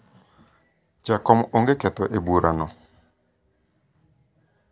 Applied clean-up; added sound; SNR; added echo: none; none; none; none.